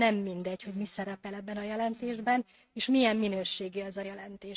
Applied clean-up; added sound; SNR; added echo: neural mask model RNNoise.